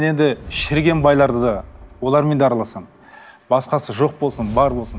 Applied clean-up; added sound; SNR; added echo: none; Whoosh, swoosh, swish; 18 dB; none.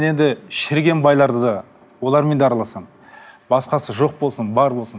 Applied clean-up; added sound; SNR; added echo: none; none; none; none.